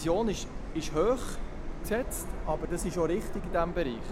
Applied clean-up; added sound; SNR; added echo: none; Subway, metro, underground; 4 dB; none.